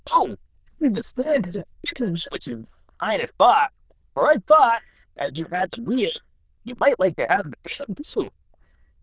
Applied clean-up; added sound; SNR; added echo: neural diffusion model UNIVERSE++.